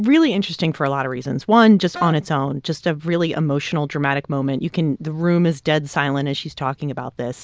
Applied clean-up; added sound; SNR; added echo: none; Wind instrument, woodwind instrument; 15 dB; none.